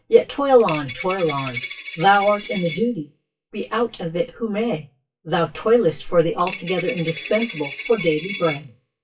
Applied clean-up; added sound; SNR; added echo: classical method WPE with log-MMSE.